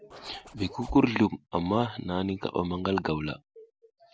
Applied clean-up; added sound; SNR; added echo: none; Zipper (clothing); 14 dB; none.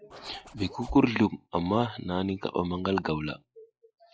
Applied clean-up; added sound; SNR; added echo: classical method log-MMSE.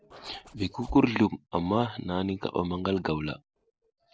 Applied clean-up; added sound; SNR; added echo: neural separator model SepFormer DNS4.